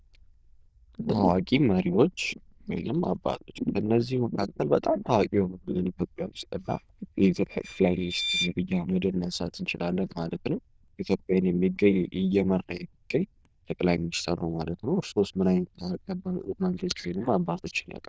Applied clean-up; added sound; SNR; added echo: neural diffusion model UNIVERSE++.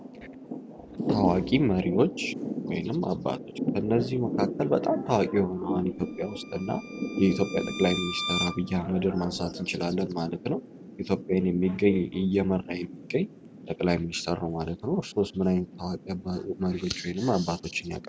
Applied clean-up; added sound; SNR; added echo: none; Thunder / Rain + Bowed string instrument; 8 dB; none.